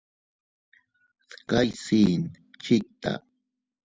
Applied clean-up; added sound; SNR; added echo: none; none; none; none.